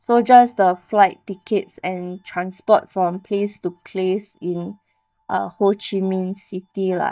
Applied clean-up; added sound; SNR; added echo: neural mask model DeepFilterNet 3.